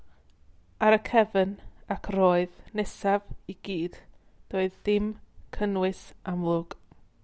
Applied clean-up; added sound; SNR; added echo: none; none; none; none.